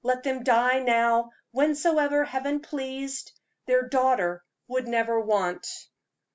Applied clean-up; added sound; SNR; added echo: none; none; none; none.